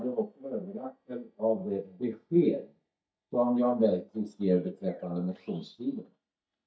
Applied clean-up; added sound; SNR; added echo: neural mask model DeepFilterNet 3.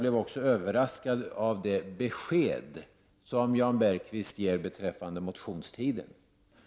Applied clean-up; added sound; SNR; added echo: none; none; none; none.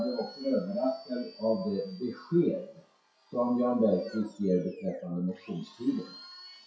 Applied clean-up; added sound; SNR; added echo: classical method WPE with log-MMSE.